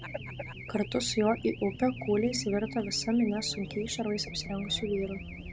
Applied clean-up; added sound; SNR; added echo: none; Race car, auto racing / Alarm; 10 dB; none.